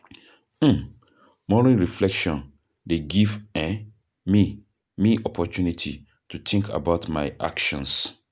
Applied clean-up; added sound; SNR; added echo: none; none; none; none.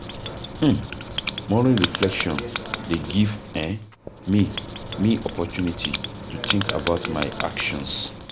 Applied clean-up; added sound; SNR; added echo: none; Writing; 6 dB; none.